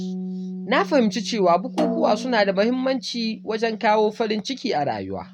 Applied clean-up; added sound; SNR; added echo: neural mask model RNNoise.